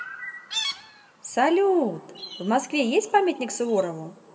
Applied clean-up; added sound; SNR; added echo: none; Chirp, tweet; 13 dB; reverberation time 1.0 s.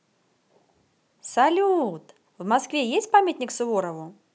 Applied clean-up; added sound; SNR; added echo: none; none; none; none.